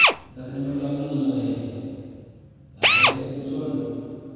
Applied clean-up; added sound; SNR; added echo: none; Drill; -3 dB; reverberation time 2.1 s.